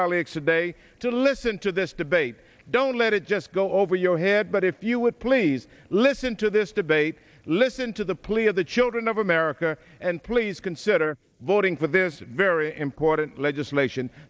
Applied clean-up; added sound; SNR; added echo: neural mask model Resemble Enhance denoiser.